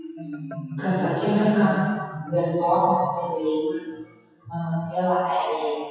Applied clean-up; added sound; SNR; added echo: classical method WPE with log-MMSE.